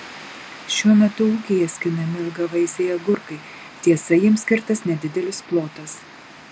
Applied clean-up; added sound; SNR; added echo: none; none; none; none.